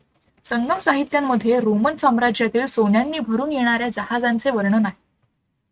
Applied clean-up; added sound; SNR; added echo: neural mask model RNNoise.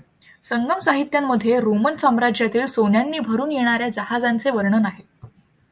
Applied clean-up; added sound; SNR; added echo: none; none; none; none.